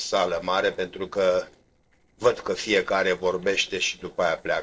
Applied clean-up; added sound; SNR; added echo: neural separator model SepFormer DNS4.